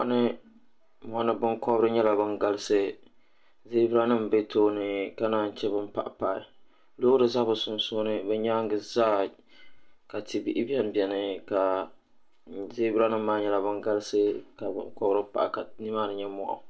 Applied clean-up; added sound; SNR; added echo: none; none; none; reverberation time 0.2 s.